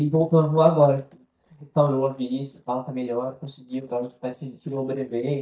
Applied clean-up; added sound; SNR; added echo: neural mask model DeepFilterNet 3.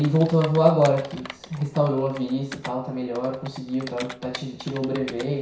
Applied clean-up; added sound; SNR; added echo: none; Computer keyboard; 16 dB; reverberation time 0.6 s.